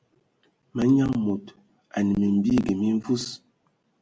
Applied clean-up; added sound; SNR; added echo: none; none; none; none.